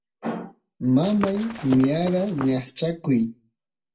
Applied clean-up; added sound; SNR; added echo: none; Walk, footsteps / Run; 10 dB; reverberation time 0.2 s.